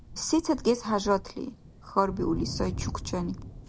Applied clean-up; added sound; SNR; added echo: none; Thunder; 10 dB; none.